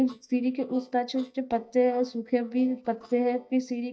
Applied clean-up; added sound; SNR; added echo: neural mask model DeepFilterNet 3.